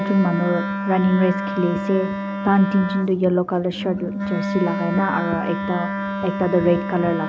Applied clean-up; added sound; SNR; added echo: none; Wind instrument, woodwind instrument; 4 dB; none.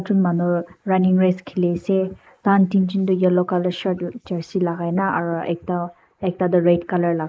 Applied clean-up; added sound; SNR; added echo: neural mask model Resemble Enhance denoiser.